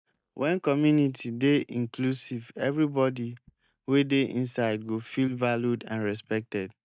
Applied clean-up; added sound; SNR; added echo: neural mask model DeepFilterNet 3.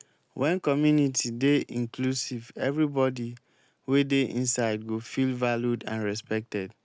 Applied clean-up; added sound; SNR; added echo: none; none; none; none.